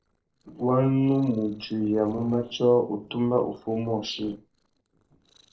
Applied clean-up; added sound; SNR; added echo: neural separator model SepFormer DNS4.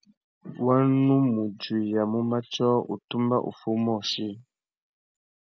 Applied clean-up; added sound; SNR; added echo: none; none; none; none.